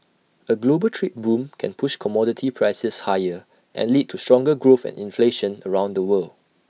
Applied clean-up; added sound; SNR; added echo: none; none; none; none.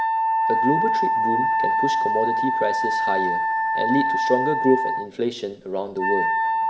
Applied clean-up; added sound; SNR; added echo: none; Wind instrument, woodwind instrument; -4 dB; reverberation time 3.0 s.